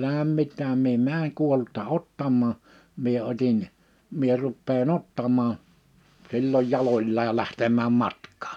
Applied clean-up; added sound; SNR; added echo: none; none; none; none.